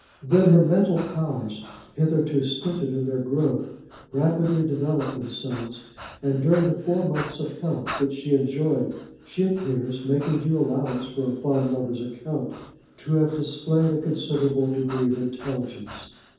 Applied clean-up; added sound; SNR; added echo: none; Breathing; 20 dB; reverberation time 0.9 s.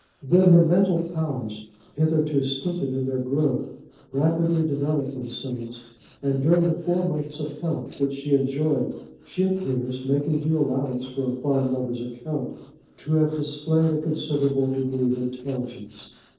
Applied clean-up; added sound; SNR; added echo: neural separator model SepFormer DNS4.